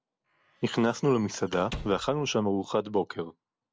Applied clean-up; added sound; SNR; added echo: none; Squeak / Slam; 16 dB; none.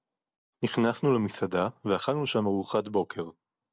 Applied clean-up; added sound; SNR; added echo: none; none; none; none.